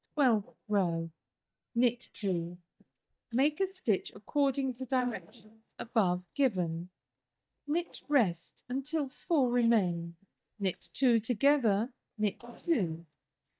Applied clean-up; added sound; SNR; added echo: neural mask model DeepFilterNet 3.